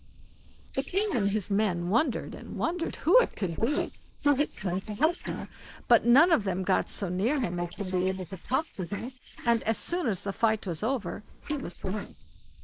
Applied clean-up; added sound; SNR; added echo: neural mask model Resemble Enhance denoiser.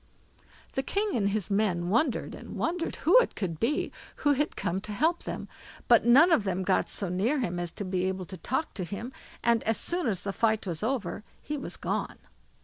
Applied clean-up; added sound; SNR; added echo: none; none; none; none.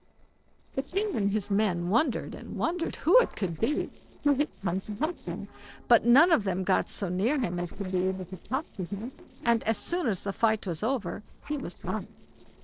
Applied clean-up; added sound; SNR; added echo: neural separator model SepFormer DNS4.